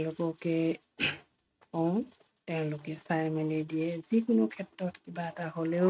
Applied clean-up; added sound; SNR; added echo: neural mask model RNNoise.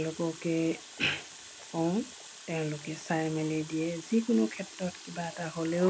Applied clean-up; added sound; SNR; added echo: none; Water tap, faucet; 16 dB; none.